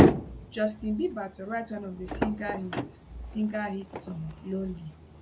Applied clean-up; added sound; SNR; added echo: none; Motor vehicle (road); -3 dB; none.